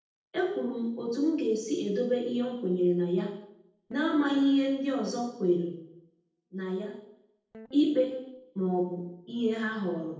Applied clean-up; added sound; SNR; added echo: neural separator model SepFormer DNS4.